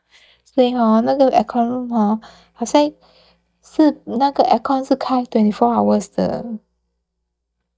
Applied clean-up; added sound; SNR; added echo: neural mask model DeepFilterNet 3.